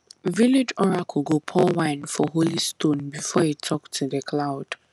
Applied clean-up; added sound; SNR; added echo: none; none; none; none.